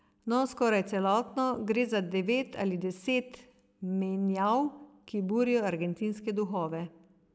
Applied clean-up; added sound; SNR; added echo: none; none; none; none.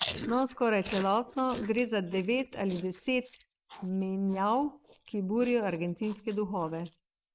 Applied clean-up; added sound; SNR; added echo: neural mask model Resemble Enhance denoiser.